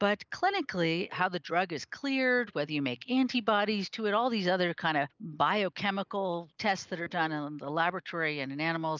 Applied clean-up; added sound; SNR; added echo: neural mask model Resemble Enhance denoiser.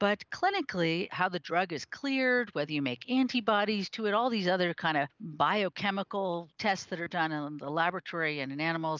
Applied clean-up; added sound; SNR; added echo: none; none; none; none.